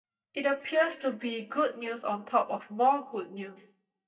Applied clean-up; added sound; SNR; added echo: neural mask model DeepFilterNet 3.